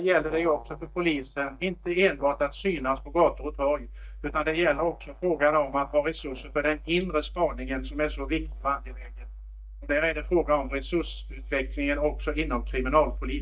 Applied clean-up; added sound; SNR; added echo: neural mask model DeepFilterNet 3.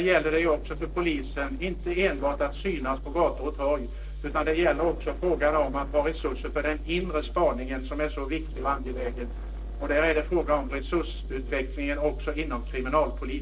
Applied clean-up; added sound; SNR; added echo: neural separator model SepFormer DNS4.